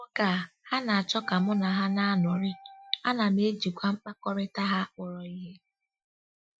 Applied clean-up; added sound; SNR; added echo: classical method Wiener filter.